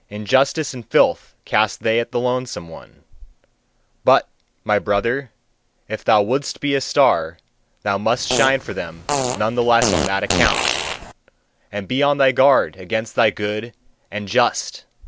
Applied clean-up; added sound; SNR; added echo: none; Fart; 2 dB; none.